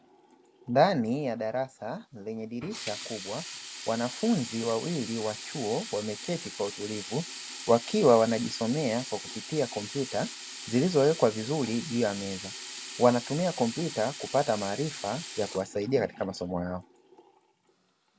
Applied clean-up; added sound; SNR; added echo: none; Sink (filling or washing); 12 dB; none.